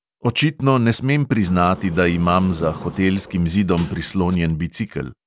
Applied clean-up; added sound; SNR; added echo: none; Sliding door; 17 dB; none.